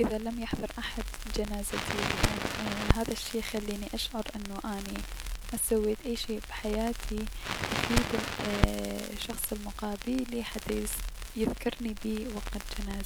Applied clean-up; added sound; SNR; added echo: none; Crackle; 1 dB; none.